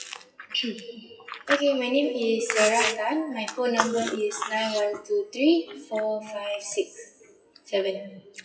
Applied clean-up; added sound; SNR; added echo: classical method WPE with log-MMSE.